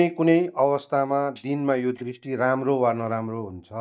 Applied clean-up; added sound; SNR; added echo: neural mask model DeepFilterNet 3.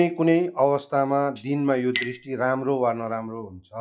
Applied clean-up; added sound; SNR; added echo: classical method log-MMSE.